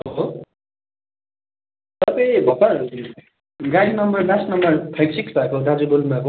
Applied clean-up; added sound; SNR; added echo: none; none; none; none.